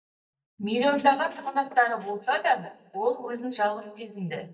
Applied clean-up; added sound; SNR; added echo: neural mask model DeepFilterNet 3.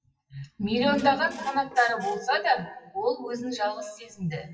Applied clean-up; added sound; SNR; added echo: classical method WPE with log-MMSE.